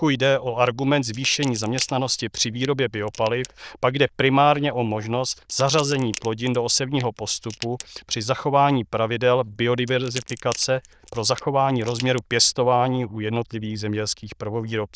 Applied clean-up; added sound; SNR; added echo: neural diffusion model UNIVERSE++.